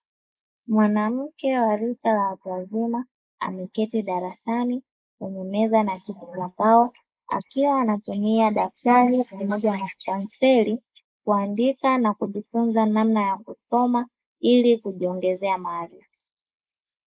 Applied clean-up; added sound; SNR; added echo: neural mask model Resemble Enhance denoiser.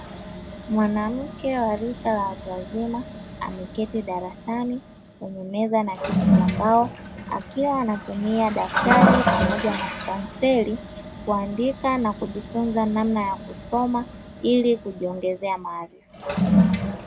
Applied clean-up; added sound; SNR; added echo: none; Toilet flush; 2 dB; none.